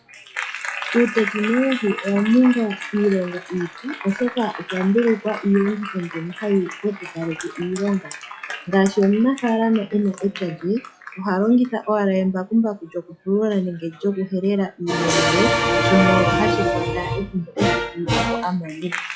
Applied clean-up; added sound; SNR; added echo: classical method log-MMSE.